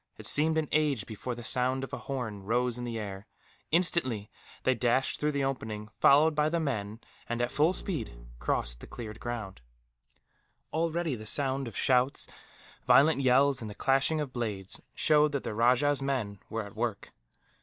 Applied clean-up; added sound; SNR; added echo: neural mask model DeepFilterNet 3.